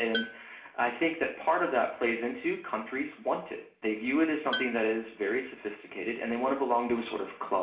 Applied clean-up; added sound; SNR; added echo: none; Tools; 8 dB; reverberation time 0.5 s.